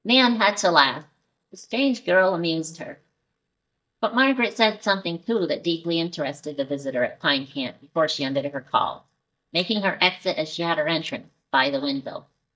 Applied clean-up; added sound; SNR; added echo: neural mask model DeepFilterNet 3.